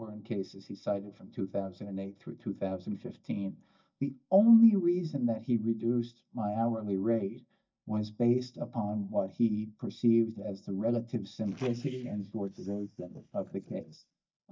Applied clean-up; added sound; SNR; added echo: neural mask model DeepFilterNet 3.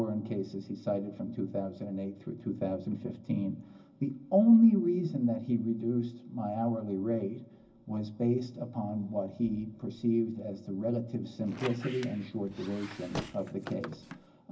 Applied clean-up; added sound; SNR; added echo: none; Squeak; 13 dB; reverberation time 0.4 s.